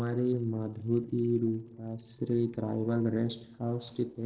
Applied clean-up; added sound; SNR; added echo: neural separator model SepFormer DNS4.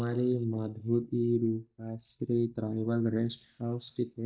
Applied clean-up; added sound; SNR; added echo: neural mask model DeepFilterNet 3.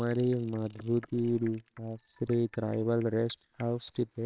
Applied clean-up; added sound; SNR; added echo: neural separator model SepFormer WHAMR!.